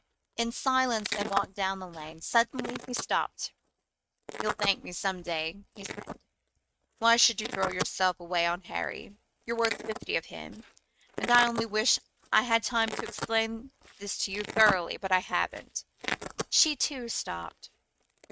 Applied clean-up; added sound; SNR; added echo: neural mask model RNNoise.